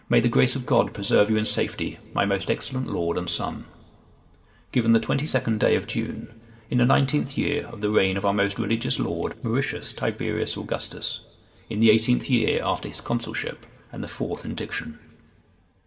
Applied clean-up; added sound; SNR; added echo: none; none; none; reverberation time 0.3 s.